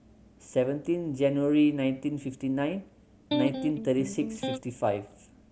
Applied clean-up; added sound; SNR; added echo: none; Electric guitar; 4 dB; none.